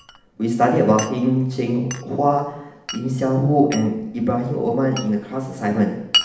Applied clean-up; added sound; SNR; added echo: none; Glass; 11 dB; reverberation time 0.8 s.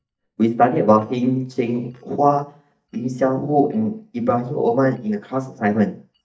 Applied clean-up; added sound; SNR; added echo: neural mask model DeepFilterNet 3.